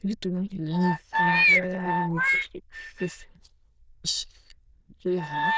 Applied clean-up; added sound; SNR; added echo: neural diffusion model UNIVERSE++.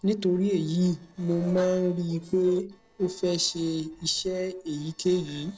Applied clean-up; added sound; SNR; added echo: neural separator model SepFormer DNS4.